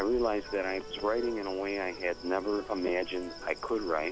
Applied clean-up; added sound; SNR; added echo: none; Insect; 15 dB; none.